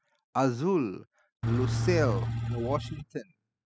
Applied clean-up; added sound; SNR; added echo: classical method spectral subtraction.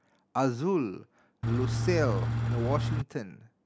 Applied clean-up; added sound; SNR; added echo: none; Engine / Truck; -3 dB; none.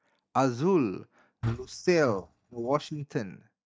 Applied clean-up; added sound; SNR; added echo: neural mask model DeepFilterNet 3.